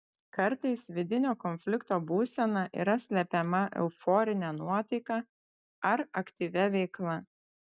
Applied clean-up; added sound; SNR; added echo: none; none; none; none.